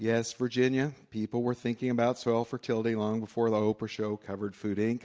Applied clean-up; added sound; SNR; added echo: none; none; none; none.